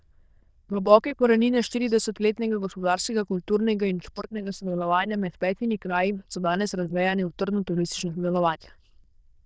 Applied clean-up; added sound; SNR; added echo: neural diffusion model UNIVERSE++.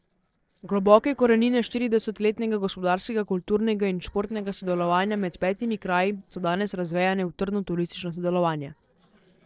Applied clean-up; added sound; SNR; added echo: neural separator model SepFormer DNS4.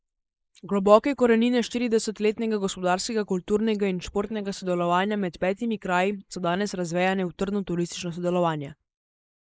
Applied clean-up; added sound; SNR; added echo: neural mask model Resemble Enhance denoiser.